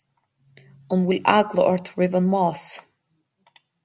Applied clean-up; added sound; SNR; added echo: none; none; none; none.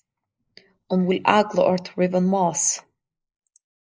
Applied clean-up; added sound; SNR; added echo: neural mask model Resemble Enhance denoiser.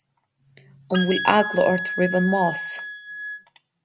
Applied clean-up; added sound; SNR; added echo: none; Wind instrument, woodwind instrument; 7 dB; none.